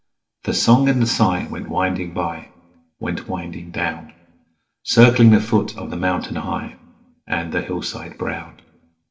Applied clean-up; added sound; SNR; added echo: none; none; none; reverberation time 0.9 s.